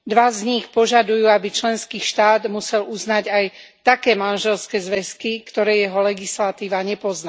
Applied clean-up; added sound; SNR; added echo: none; none; none; none.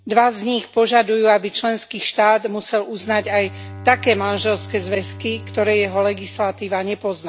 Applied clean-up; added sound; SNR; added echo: none; Bowed string instrument; 18 dB; none.